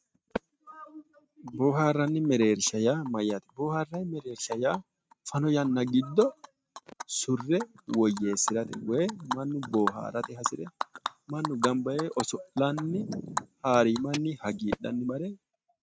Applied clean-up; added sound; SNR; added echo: neural mask model RNNoise.